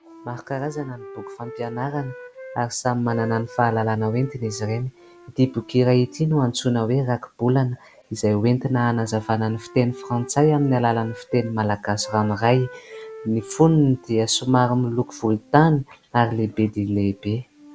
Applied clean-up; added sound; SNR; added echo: none; Wind instrument, woodwind instrument; 19 dB; none.